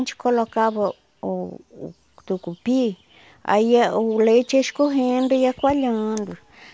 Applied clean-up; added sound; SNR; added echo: none; none; none; none.